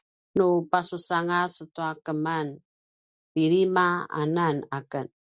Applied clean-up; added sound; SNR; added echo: none; none; none; none.